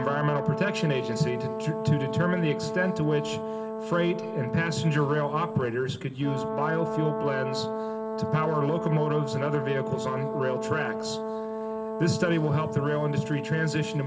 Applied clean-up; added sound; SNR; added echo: none; Brass instrument; 4 dB; reverberation time 2.4 s.